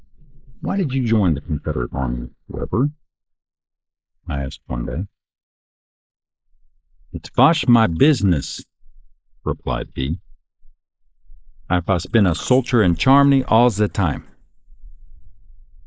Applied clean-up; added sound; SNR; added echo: neural mask model Resemble Enhance denoiser.